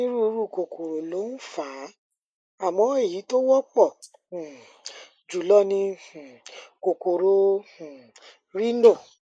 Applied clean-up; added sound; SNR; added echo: neural mask model Resemble Enhance denoiser.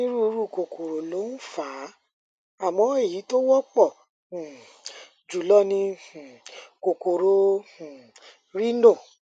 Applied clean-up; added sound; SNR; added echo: none; none; none; none.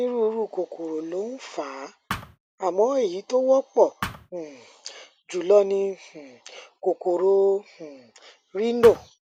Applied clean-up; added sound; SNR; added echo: none; Thump, thud; 9 dB; none.